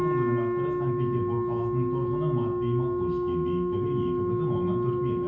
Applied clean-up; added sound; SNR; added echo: none; Wind instrument, woodwind instrument; -3 dB; reverberation time 0.9 s.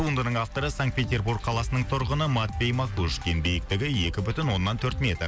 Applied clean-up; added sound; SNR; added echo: none; none; none; none.